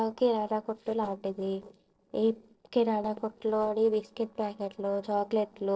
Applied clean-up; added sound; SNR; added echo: neural separator model SepFormer DNS4.